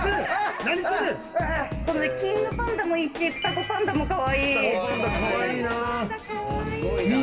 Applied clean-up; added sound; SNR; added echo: none; Drum kit; 10 dB; reverberation time 1.0 s.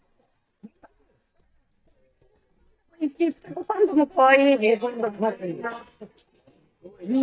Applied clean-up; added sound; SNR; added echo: neural mask model DeepFilterNet 3.